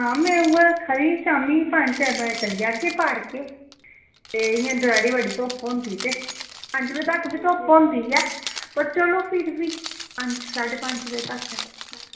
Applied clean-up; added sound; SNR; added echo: none; Keys jangling; 14 dB; reverberation time 0.7 s.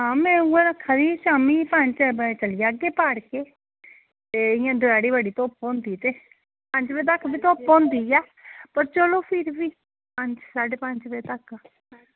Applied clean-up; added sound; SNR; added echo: none; none; none; none.